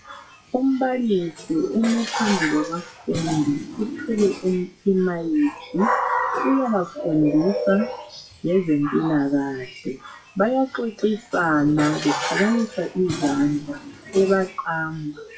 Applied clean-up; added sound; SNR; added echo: classical method WPE with log-MMSE.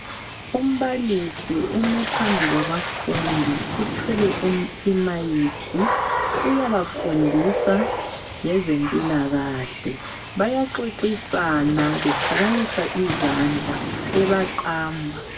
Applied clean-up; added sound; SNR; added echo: none; Water / Splash, splatter; 4 dB; reverberation time 0.2 s.